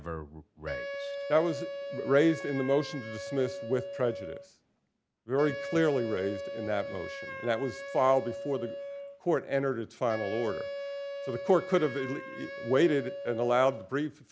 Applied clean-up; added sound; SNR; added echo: none; Wind instrument, woodwind instrument; 9 dB; none.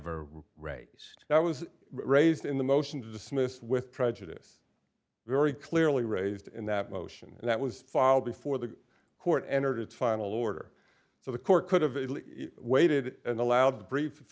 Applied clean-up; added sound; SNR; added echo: none; none; none; none.